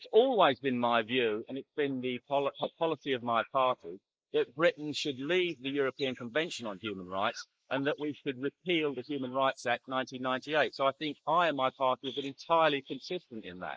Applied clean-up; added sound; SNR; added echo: neural mask model Resemble Enhance denoiser.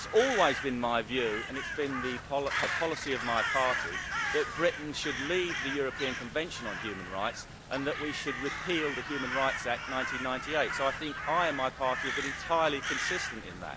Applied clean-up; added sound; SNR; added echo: none; Crow; 4 dB; none.